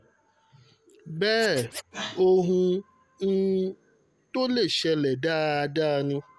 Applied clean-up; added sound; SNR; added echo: none; Scratching (performance technique); 16 dB; none.